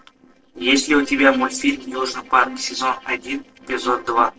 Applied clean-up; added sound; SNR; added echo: neural separator model SepFormer DNS4.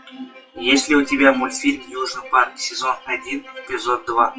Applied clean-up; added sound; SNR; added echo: classical method WPE with log-MMSE.